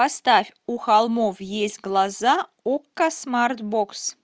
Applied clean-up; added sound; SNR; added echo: none; none; none; none.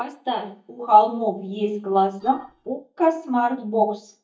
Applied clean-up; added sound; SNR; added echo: neural mask model DeepFilterNet 3.